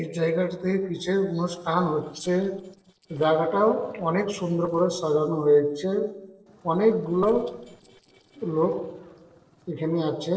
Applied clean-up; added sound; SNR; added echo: neural separator model SepFormer DNS4.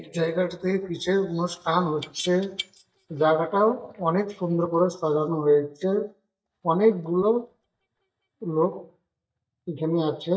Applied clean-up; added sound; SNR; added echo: neural mask model DeepFilterNet 3.